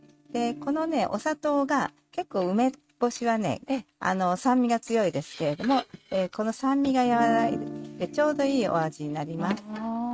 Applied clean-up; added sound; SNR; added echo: neural mask model RNNoise.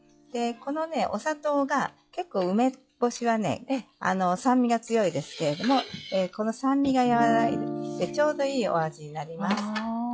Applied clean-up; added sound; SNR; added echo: classical method log-MMSE.